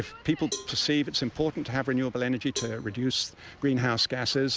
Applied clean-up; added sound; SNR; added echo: none; Cowbell; 16 dB; none.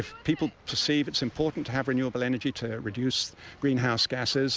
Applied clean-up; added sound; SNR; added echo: none; none; none; none.